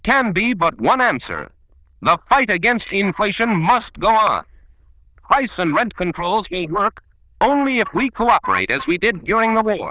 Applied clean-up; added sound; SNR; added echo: neural diffusion model UNIVERSE++.